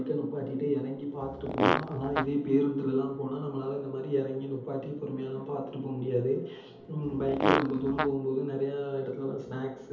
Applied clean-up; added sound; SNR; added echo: none; Fart; 0 dB; reverberation time 2.2 s.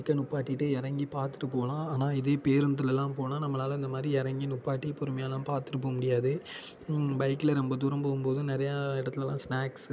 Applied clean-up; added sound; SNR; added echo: none; none; none; none.